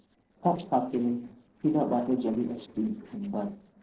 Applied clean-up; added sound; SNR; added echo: neural separator model SepFormer DNS4.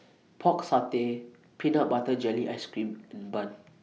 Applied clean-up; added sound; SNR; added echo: none; none; none; none.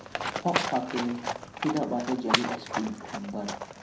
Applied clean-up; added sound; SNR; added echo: none; Livestock, farm animals, working animals; 1 dB; reverberation time 0.3 s.